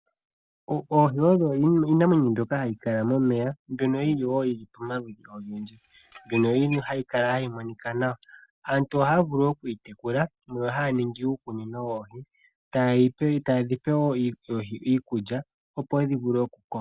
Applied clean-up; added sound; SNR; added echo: none; Squeak / Dishes, pots, and pans; 9 dB; none.